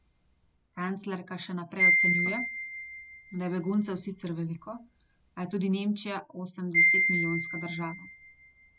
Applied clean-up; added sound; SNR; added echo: none; Wind chime; -3 dB; none.